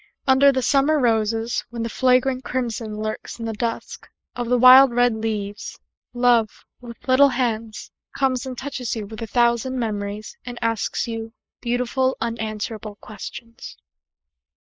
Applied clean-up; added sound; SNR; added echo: neural mask model Resemble Enhance denoiser.